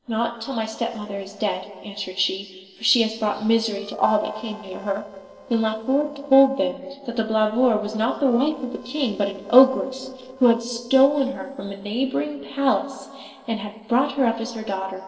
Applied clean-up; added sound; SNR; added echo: neural separator model SepFormer DNS4.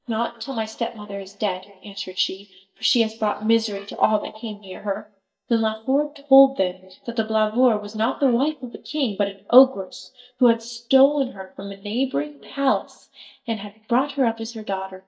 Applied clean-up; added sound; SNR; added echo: neural mask model DeepFilterNet 3.